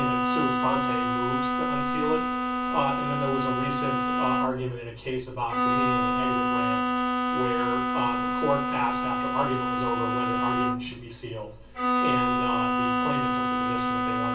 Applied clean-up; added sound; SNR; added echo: none; Bowed string instrument; -5 dB; reverberation time 0.2 s.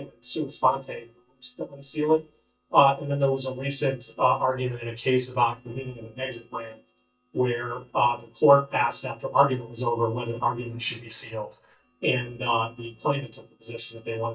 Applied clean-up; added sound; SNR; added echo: neural mask model DeepFilterNet 3.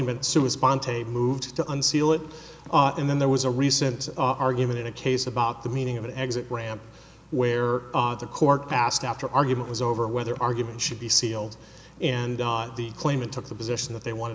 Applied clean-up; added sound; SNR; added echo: none; none; none; none.